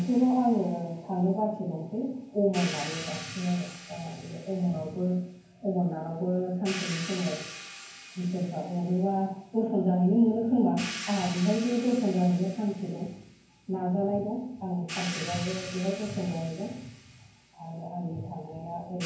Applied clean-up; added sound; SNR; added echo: none; Hi-hat; 15 dB; reverberation time 0.9 s.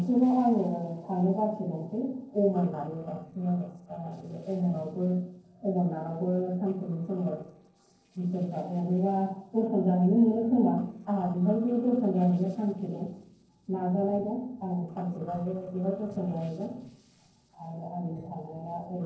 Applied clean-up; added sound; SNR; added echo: neural separator model SepFormer DNS4.